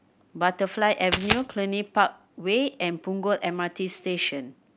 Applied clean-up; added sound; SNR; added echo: none; Coin (dropping); -3 dB; none.